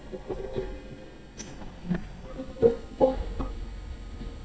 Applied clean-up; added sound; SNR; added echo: neural mask model DeepFilterNet 3.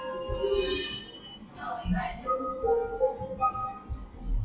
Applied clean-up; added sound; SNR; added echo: classical method WPE with log-MMSE.